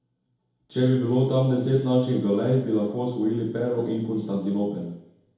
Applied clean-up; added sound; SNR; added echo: none; none; none; reverberation time 2.0 s.